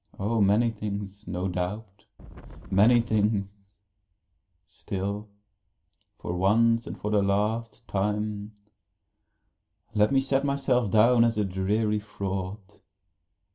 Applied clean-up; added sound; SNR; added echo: none; Wind; 13 dB; reverberation time 0.2 s.